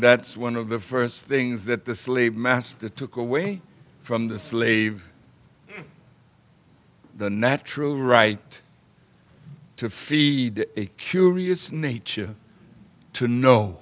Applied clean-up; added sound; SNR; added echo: none; none; none; none.